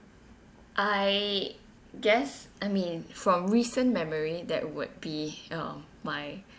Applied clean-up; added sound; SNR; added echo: none; none; none; none.